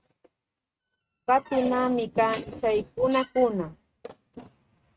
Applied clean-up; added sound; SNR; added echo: neural mask model RNNoise.